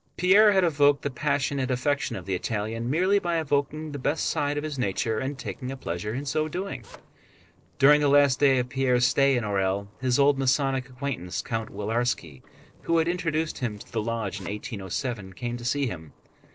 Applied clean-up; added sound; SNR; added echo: neural separator model SepFormer DNS4.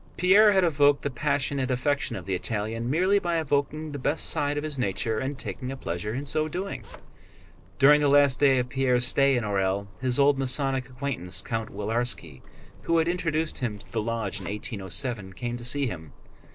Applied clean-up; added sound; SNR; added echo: none; Zipper (clothing); 15 dB; none.